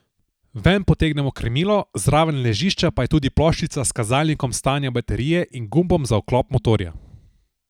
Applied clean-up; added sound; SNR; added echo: none; none; none; none.